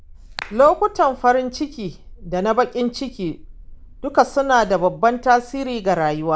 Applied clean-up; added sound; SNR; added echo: none; Bark + Clapping; 20 dB; none.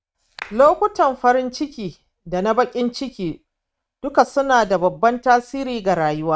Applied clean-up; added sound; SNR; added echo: neural mask model RNNoise.